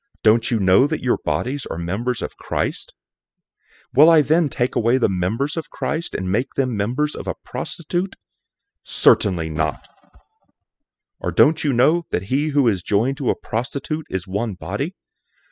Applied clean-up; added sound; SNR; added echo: classical method spectral subtraction.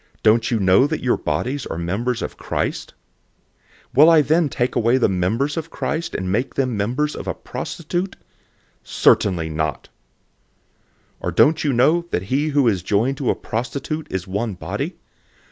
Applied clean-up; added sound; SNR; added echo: none; none; none; none.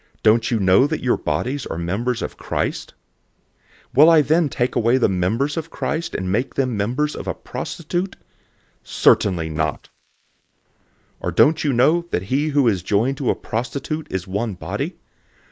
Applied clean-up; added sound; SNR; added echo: neural mask model Resemble Enhance denoiser.